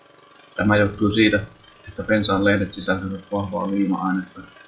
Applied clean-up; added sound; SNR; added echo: classical method WPE with log-MMSE.